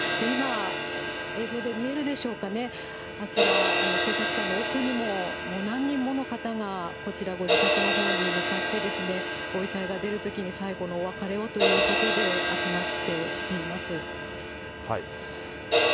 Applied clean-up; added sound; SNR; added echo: none; Crash cymbal; -3 dB; none.